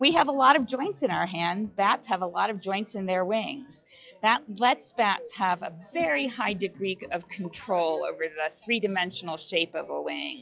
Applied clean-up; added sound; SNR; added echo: classical method log-MMSE.